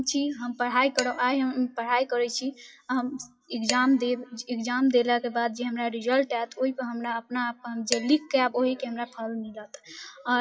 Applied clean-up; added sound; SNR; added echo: classical method WPE with log-MMSE.